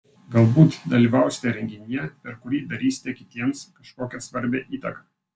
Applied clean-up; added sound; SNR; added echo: none; none; none; none.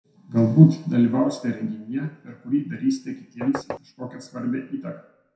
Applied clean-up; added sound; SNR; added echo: none; Knock; 9 dB; reverberation time 0.5 s.